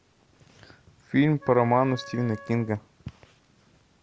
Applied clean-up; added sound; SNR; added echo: none; Wind instrument, woodwind instrument; 19 dB; none.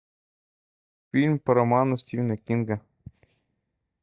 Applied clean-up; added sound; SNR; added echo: neural mask model DeepFilterNet 3.